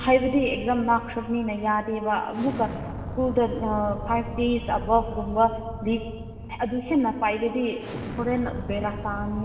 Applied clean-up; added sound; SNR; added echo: none; Explosion; 10 dB; reverberation time 2.7 s.